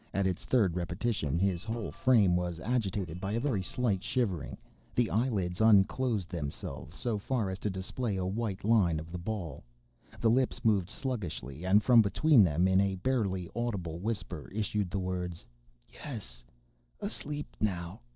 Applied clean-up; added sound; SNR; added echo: neural separator model SepFormer DNS4.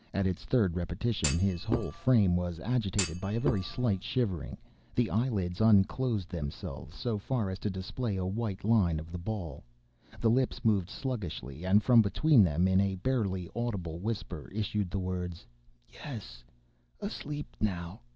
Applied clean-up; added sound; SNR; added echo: none; Thump, thud; 7 dB; none.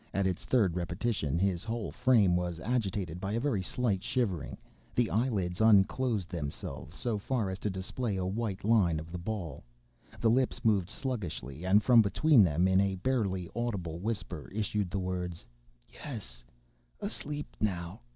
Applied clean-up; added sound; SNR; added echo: none; none; none; none.